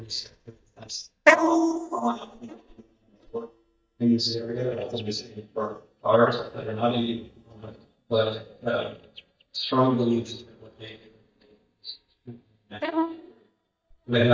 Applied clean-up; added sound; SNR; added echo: neural mask model DeepFilterNet 3.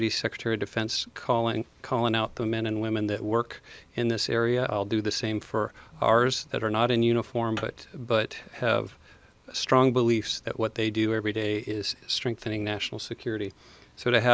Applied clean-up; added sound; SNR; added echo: none; none; none; none.